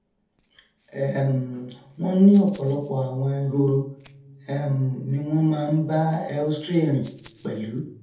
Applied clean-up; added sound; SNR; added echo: none; Rattle (instrument); 20 dB; reverberation time 0.6 s.